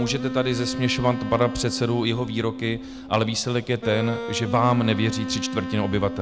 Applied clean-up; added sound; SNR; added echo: none; Wind instrument, woodwind instrument; 8 dB; none.